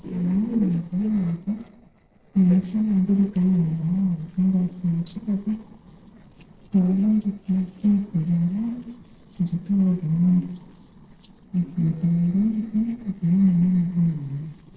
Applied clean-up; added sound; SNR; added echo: neural separator model SepFormer DNS4.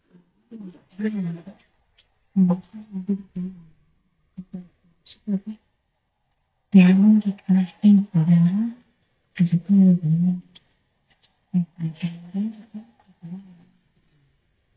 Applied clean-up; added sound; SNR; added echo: neural mask model DeepFilterNet 3.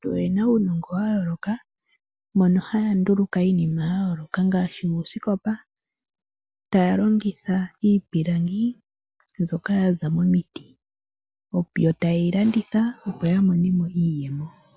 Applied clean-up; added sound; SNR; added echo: none; none; none; none.